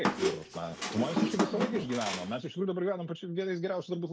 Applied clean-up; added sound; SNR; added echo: none; Squeak; -1 dB; none.